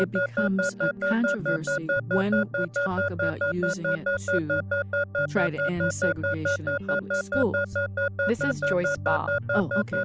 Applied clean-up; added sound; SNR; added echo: none; Alarm / Keyboard (musical); -2 dB; none.